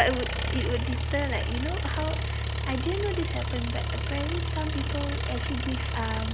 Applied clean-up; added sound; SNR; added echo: none; Engine; -3 dB; none.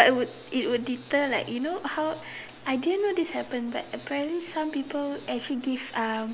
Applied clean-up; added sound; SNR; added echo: none; none; none; none.